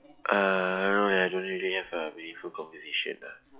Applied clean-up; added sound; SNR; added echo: classical method log-MMSE.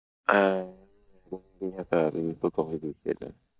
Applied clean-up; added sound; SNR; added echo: neural mask model DeepFilterNet 3.